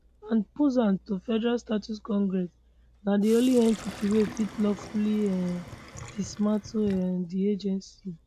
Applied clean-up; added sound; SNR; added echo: none; Sink (filling or washing); 19 dB; none.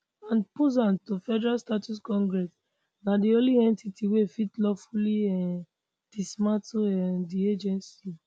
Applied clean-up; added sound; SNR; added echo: none; none; none; none.